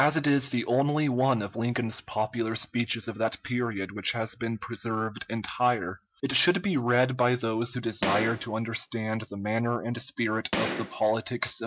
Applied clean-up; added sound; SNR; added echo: none; Gunshot, gunfire; 7 dB; none.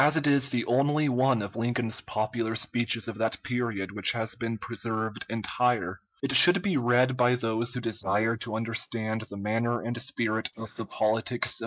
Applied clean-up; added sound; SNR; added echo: neural mask model Resemble Enhance denoiser.